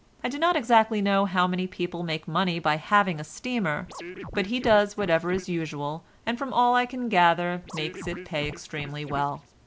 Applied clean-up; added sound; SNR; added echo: none; Scratching (performance technique); 15 dB; none.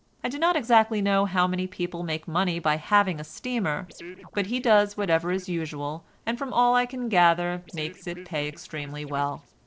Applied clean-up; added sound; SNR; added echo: neural separator model SepFormer DNS4.